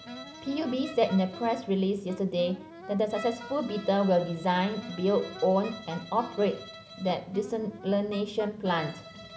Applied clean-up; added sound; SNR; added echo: none; Bowed string instrument + Wind instrument, woodwind instrument; 15 dB; none.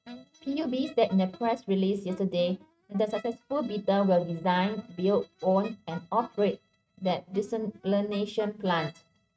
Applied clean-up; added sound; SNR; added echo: neural mask model RNNoise.